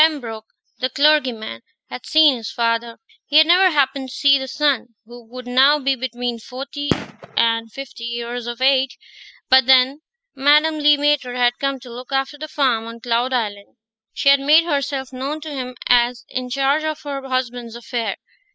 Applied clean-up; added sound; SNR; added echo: classical method spectral subtraction.